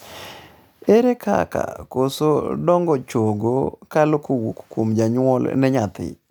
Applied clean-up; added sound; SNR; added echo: none; none; none; none.